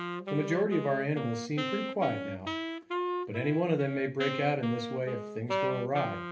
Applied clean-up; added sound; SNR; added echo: none; Wind instrument, woodwind instrument; 4 dB; reverberation time 0.3 s.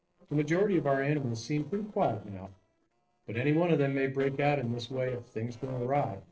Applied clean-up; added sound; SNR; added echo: neural separator model SepFormer DNS4.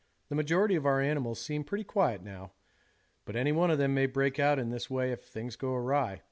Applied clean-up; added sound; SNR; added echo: none; none; none; none.